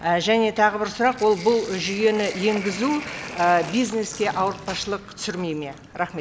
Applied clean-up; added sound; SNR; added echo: none; Sink (filling or washing) + Skateboard; 15 dB; none.